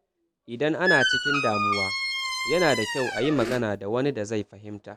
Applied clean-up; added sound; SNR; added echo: none; Squeak; 0 dB; none.